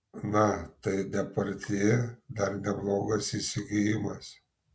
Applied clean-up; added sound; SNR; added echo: none; none; none; none.